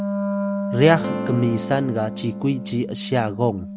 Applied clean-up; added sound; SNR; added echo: none; Acoustic guitar / Strum + Wind instrument, woodwind instrument; 5 dB; none.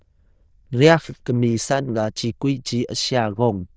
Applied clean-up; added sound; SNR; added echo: neural diffusion model UNIVERSE++.